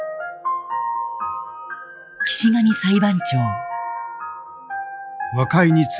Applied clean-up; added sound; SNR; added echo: classical method log-MMSE.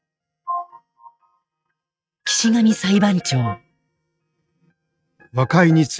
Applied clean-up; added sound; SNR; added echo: neural mask model RNNoise.